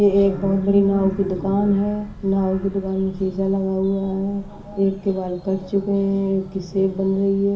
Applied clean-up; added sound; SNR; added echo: none; Bird vocalization, bird call, bird song; 19 dB; reverberation time 0.4 s.